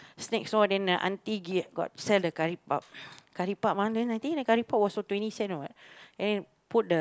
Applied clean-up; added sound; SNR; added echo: none; none; none; none.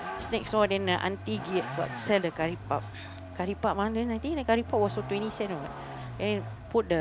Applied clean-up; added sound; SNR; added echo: none; Vehicle; 9 dB; none.